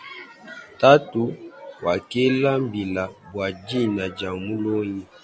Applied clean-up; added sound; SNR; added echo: none; none; none; none.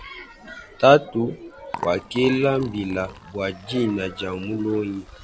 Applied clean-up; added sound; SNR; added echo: none; Liquid; 18 dB; none.